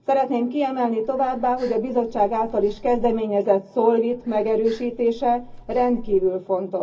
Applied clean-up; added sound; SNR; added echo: none; Breathing; 16 dB; reverberation time 0.4 s.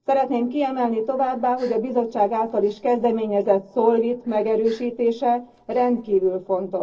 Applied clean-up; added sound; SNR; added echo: neural separator model SepFormer DNS4.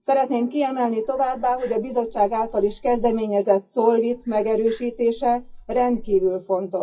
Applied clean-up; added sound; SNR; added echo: classical method WPE with log-MMSE.